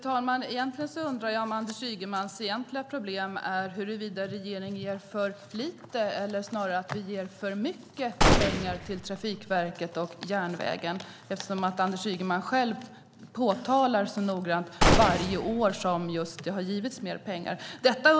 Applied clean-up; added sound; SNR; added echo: none; Gunshot, gunfire; -4 dB; none.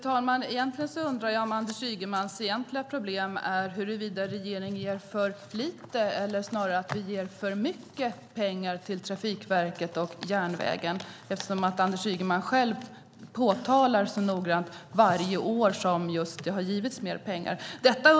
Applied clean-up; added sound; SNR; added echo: none; none; none; none.